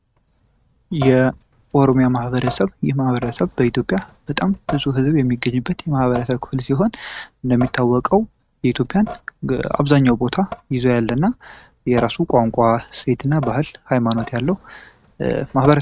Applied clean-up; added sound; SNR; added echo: neural mask model RNNoise.